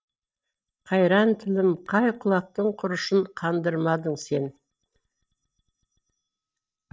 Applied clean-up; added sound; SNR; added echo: neural mask model DeepFilterNet 3.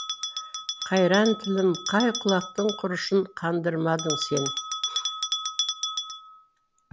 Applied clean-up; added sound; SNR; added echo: none; Bell; 6 dB; none.